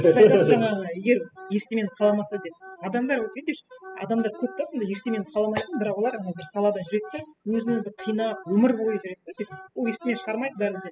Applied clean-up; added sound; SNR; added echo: classical method spectral subtraction.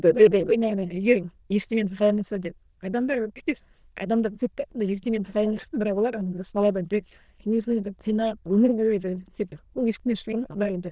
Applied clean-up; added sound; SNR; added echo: neural diffusion model UNIVERSE++.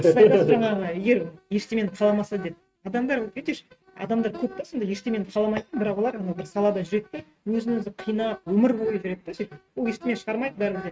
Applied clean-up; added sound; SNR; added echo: neural mask model RNNoise.